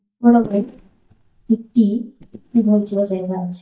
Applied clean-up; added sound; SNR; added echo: neural mask model DeepFilterNet 3.